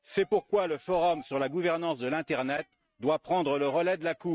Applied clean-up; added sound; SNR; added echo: neural mask model RNNoise.